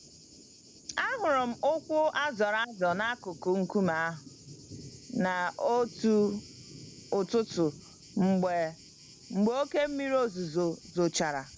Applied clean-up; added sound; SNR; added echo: none; Thunder; 20 dB; none.